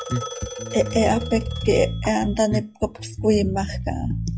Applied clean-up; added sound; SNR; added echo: classical method log-MMSE.